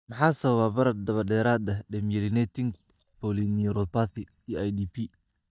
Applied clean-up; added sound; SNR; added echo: neural mask model DeepFilterNet 3.